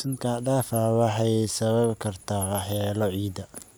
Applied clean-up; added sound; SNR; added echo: none; none; none; none.